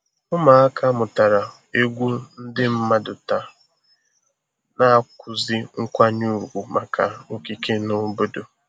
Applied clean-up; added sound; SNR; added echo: none; none; none; none.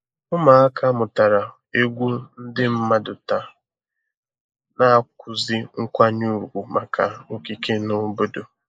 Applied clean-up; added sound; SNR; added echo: neural mask model Resemble Enhance denoiser.